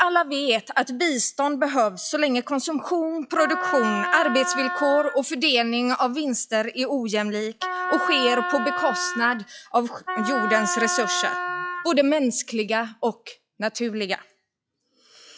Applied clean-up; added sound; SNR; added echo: classical method log-MMSE.